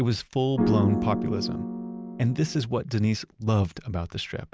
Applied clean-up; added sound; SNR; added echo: none; Piano; 2 dB; none.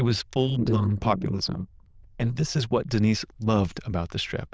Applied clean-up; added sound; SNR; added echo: neural diffusion model UNIVERSE++.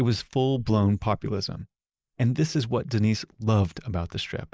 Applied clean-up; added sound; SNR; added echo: neural mask model Resemble Enhance denoiser.